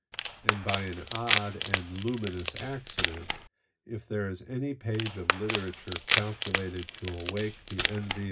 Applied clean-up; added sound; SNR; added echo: none; Wood; -4 dB; reverberation time 0.4 s.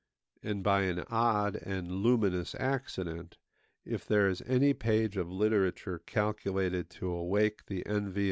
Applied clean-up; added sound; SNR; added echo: none; none; none; none.